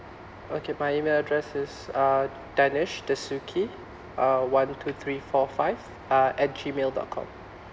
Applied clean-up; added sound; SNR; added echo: none; none; none; none.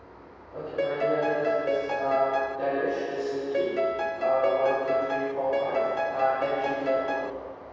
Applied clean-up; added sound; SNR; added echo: none; Piano; -1 dB; reverberation time 2.2 s.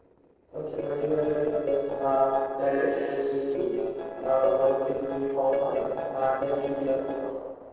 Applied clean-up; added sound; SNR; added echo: neural separator model SepFormer DNS4.